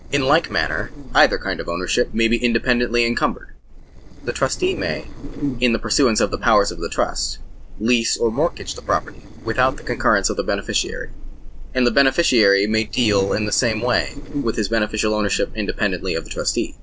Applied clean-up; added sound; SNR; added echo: neural separator model SepFormer DNS4.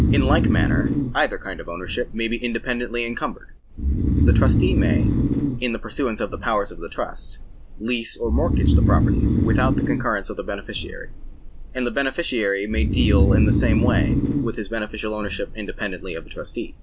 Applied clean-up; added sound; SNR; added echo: none; Breathing; -4 dB; none.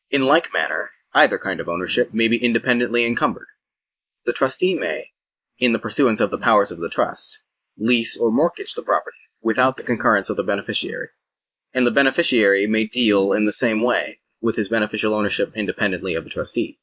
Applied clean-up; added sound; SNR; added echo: neural mask model Resemble Enhance denoiser.